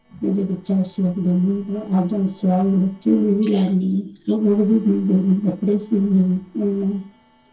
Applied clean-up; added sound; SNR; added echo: neural separator model SepFormer DNS4.